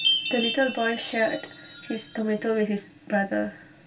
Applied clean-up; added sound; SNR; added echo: none; Chime; 4 dB; reverberation time 0.2 s.